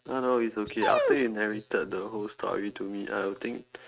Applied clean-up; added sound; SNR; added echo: neural mask model RNNoise.